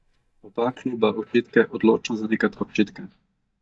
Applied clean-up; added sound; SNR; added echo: neural mask model DeepFilterNet 3.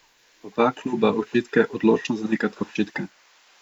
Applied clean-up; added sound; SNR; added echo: neural mask model Resemble Enhance denoiser.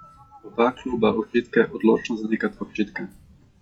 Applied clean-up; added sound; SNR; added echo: classical method log-MMSE.